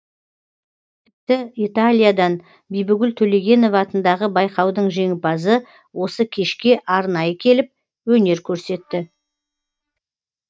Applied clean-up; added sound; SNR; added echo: neural mask model DeepFilterNet 3.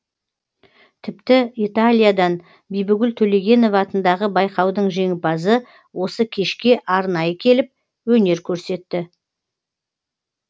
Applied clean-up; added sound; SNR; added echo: none; none; none; none.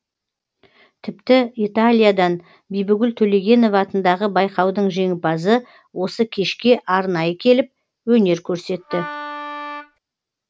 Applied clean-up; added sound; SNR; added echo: none; Wind instrument, woodwind instrument; 12 dB; none.